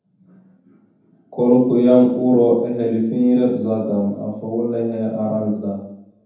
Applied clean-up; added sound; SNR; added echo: none; none; none; reverberation time 0.9 s.